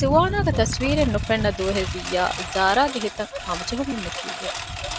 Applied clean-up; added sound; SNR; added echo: none; Engine; 4 dB; none.